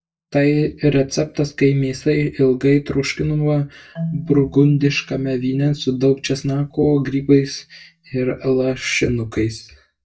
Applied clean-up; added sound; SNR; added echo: neural mask model DeepFilterNet 3.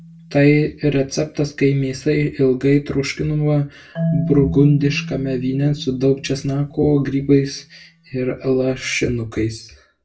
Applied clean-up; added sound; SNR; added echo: none; Marimba, xylophone; 12 dB; reverberation time 0.2 s.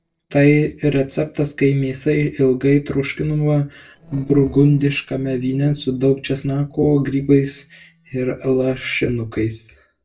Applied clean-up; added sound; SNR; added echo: neural separator model SepFormer DNS4.